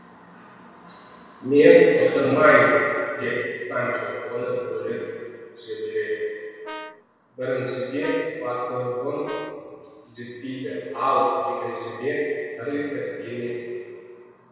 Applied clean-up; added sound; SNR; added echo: none; Brass instrument; 17 dB; reverberation time 1.9 s.